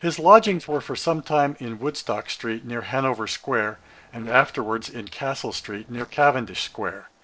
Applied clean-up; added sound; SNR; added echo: neural separator model SepFormer DNS4.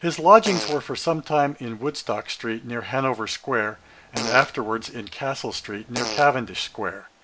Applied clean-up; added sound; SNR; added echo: none; Fart; 11 dB; none.